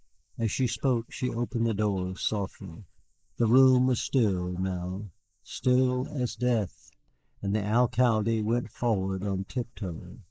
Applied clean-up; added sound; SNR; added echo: neural mask model Resemble Enhance denoiser.